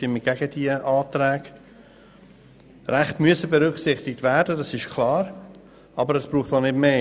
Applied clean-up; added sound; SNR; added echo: none; none; none; none.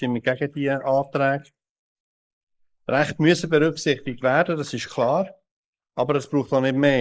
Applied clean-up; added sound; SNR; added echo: neural mask model Resemble Enhance denoiser.